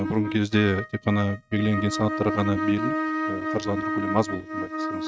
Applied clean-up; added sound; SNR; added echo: neural mask model RNNoise.